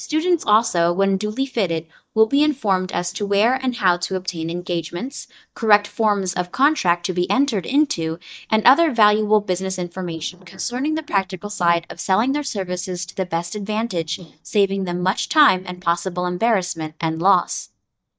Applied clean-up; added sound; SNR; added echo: neural mask model DeepFilterNet 3.